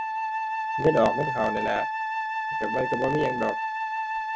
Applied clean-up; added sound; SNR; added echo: none; Wind instrument, woodwind instrument; 0 dB; none.